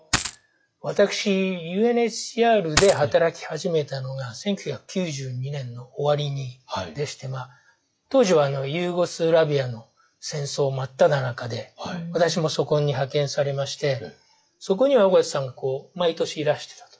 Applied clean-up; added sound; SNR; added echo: classical method log-MMSE.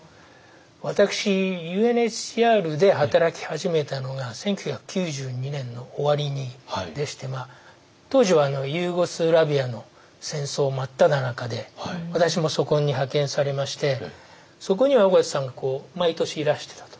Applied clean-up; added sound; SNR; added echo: none; none; none; none.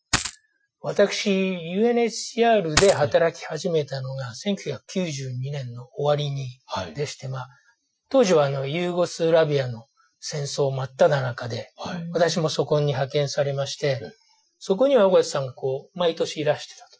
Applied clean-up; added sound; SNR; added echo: classical method Wiener filter.